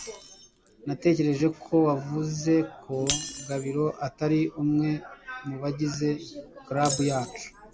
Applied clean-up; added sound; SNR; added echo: none; Shatter; 14 dB; none.